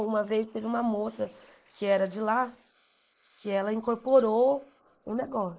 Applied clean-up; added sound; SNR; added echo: neural mask model Resemble Enhance denoiser.